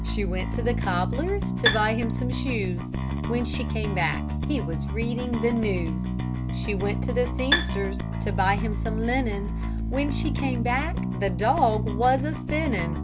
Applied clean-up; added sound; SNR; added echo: none; Bass guitar + Bowed string instrument; -1 dB; none.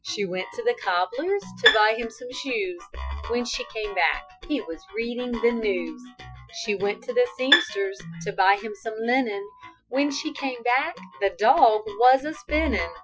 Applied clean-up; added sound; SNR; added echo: classical method Wiener filter.